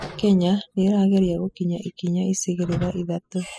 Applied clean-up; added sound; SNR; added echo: classical method spectral subtraction.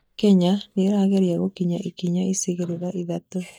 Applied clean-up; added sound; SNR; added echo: neural mask model DeepFilterNet 3.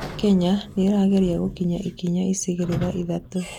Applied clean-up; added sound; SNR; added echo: none; Squeak / Sliding door; 13 dB; none.